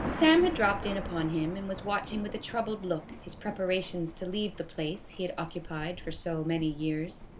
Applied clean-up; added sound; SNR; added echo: none; Thunder; 10 dB; none.